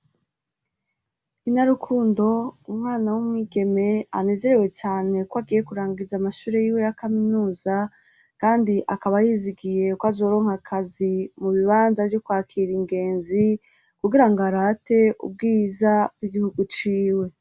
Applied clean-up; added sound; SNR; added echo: none; none; none; none.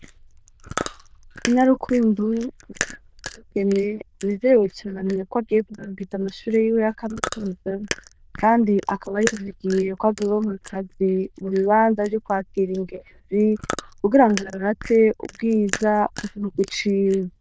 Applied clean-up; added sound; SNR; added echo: neural diffusion model UNIVERSE++.